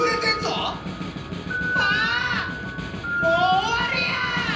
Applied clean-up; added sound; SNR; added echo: none; Snare drum; 10 dB; reverberation time 0.6 s.